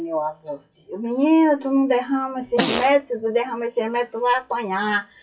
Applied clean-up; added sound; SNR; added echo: classical method WPE with log-MMSE.